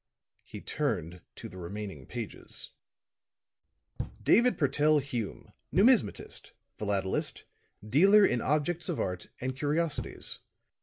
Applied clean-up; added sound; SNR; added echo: none; Knock; 11 dB; none.